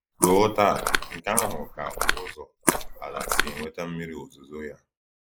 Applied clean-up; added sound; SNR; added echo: neural mask model Resemble Enhance denoiser.